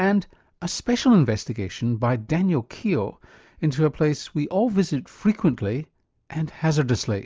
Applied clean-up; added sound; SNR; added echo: none; none; none; none.